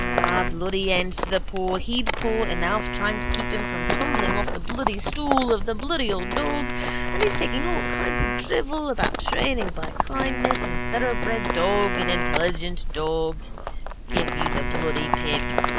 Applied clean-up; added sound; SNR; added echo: none; Wind instrument, woodwind instrument + Livestock, farm animals, working animals; -2 dB; none.